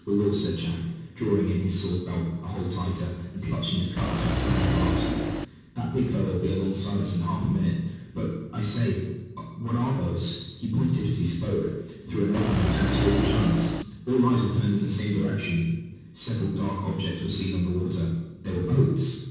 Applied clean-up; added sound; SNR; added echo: none; Engine; 0 dB; reverberation time 1.2 s.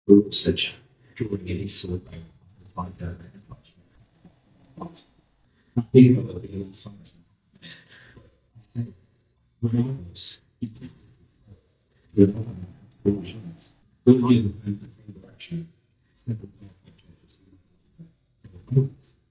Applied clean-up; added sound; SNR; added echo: neural mask model DeepFilterNet 3.